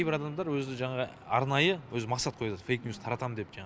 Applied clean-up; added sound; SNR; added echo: none; none; none; none.